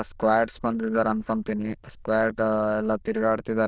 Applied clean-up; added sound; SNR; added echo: neural diffusion model UNIVERSE++.